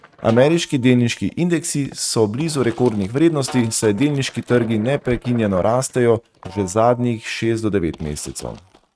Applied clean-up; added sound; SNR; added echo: neural mask model RNNoise.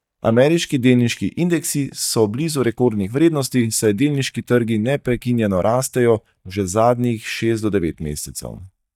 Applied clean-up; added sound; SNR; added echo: neural mask model DeepFilterNet 3.